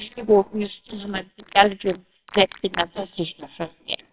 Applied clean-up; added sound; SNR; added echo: neural separator model SepFormer WHAMR!.